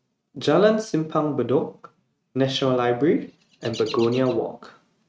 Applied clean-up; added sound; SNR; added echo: neural mask model RNNoise.